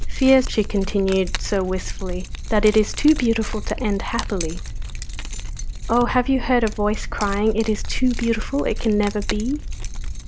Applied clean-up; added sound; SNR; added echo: none; Keys jangling; 4 dB; none.